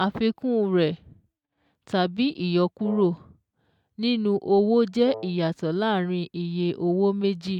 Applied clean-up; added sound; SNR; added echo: neural mask model RNNoise.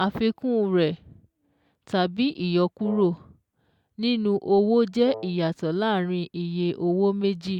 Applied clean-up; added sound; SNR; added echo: none; Wind instrument, woodwind instrument; 15 dB; none.